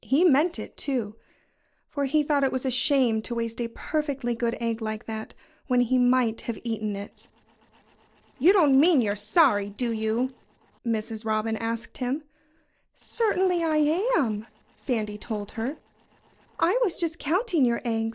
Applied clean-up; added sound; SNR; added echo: neural separator model SepFormer DNS4.